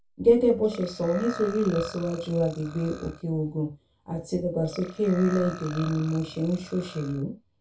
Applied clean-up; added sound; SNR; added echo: none; Burping, eructation; 16 dB; reverberation time 0.2 s.